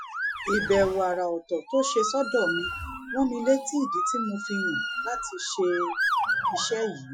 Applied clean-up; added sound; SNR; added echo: classical method Wiener filter.